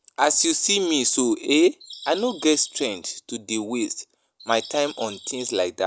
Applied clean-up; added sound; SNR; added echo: none; Bird vocalization, bird call, bird song; 17 dB; none.